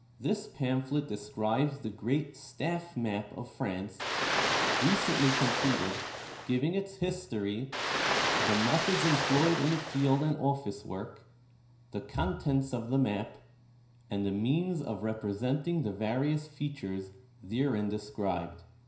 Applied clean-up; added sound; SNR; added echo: none; Ocean; -1 dB; reverberation time 0.5 s.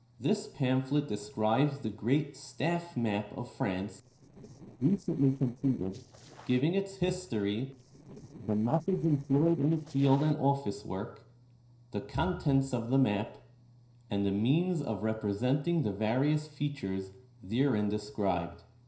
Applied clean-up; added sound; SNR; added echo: neural separator model SepFormer DNS4.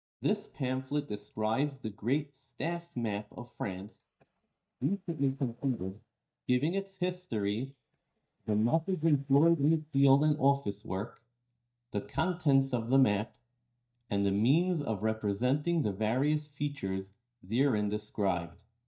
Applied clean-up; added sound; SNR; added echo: neural mask model DeepFilterNet 3.